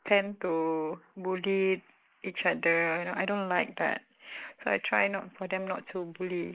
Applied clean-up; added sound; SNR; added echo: neural mask model Resemble Enhance denoiser.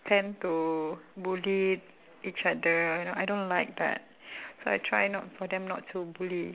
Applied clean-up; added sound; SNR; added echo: none; none; none; none.